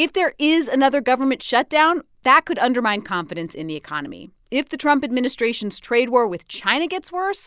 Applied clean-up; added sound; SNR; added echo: none; none; none; none.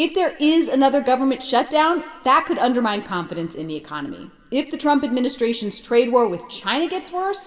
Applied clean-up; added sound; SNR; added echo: none; none; none; reverberation time 2.5 s.